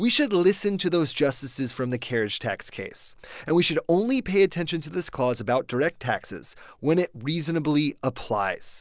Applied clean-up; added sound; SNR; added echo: none; none; none; none.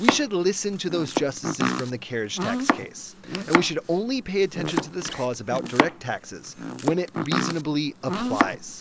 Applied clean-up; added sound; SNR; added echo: none; Domestic sounds, home sounds; 1 dB; none.